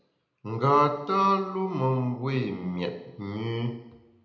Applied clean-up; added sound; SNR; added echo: none; none; none; reverberation time 0.8 s.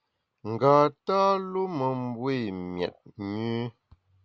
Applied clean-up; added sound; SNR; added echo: none; none; none; none.